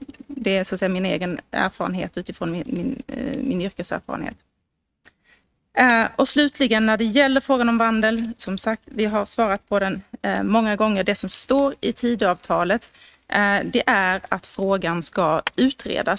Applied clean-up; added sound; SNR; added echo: neural mask model RNNoise.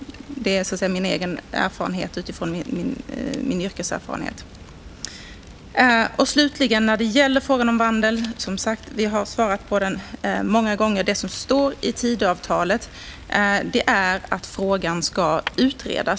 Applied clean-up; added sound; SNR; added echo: none; Fire; 19 dB; none.